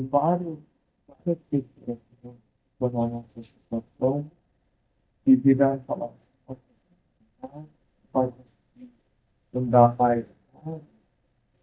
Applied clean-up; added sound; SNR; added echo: neural mask model DeepFilterNet 3.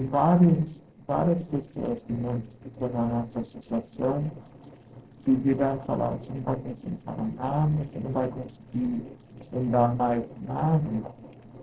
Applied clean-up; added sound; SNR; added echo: neural separator model SepFormer DNS4.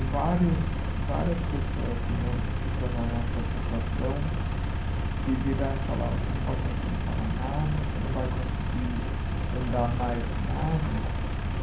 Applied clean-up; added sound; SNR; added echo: none; Engine; -4 dB; reverberation time 0.6 s.